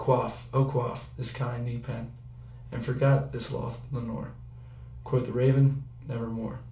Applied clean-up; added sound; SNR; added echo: none; none; none; reverberation time 0.3 s.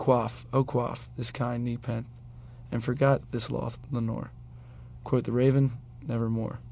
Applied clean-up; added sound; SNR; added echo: none; none; none; none.